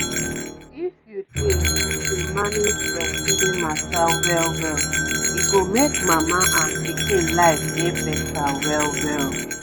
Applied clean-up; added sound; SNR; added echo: none; Musical instrument + Bell; -1 dB; none.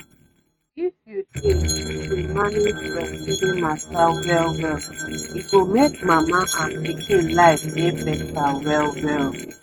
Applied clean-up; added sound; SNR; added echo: neural mask model RNNoise.